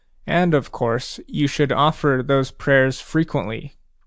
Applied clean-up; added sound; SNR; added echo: none; none; none; none.